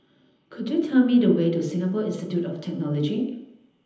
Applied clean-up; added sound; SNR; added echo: none; none; none; reverberation time 0.9 s.